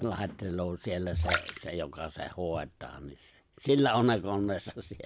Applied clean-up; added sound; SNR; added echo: none; Splash, splatter; 8 dB; none.